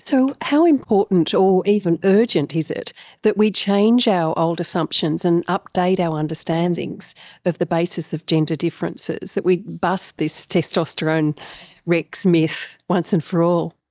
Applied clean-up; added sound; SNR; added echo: neural mask model DeepFilterNet 3.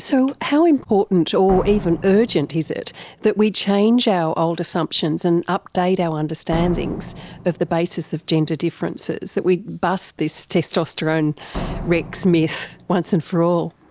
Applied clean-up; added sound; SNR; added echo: none; Slam; 16 dB; none.